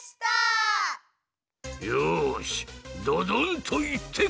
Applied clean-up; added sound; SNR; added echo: none; none; none; none.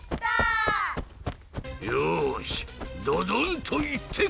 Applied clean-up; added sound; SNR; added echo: none; Run; 9 dB; none.